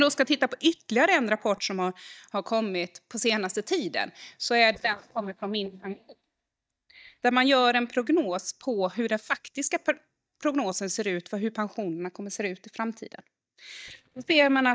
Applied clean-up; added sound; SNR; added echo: neural mask model DeepFilterNet 3.